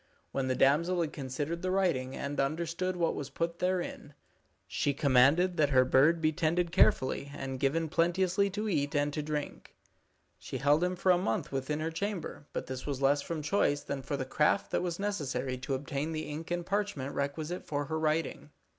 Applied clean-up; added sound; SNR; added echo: none; none; none; none.